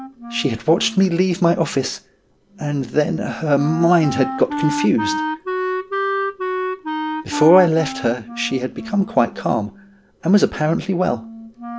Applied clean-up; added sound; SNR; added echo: none; Wind instrument, woodwind instrument; 8 dB; none.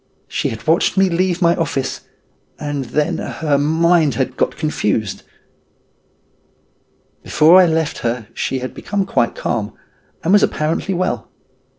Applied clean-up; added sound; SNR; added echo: none; none; none; none.